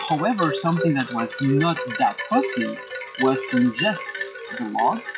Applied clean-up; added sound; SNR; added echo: classical method log-MMSE.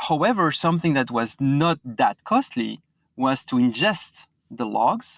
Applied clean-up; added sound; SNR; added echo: none; none; none; none.